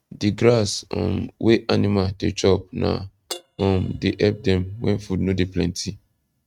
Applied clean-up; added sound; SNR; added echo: neural mask model RNNoise.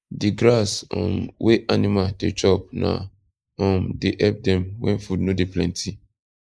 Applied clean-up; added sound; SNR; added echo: neural mask model Resemble Enhance denoiser.